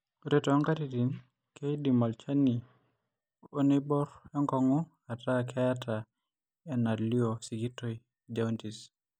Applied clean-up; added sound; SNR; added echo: none; none; none; none.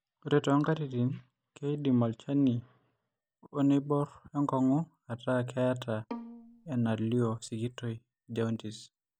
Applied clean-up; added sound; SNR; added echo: none; Bowed string instrument; 17 dB; none.